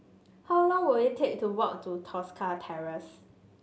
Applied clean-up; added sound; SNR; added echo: none; none; none; none.